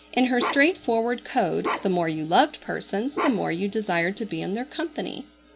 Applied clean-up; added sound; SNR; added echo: none; Bark; 7 dB; none.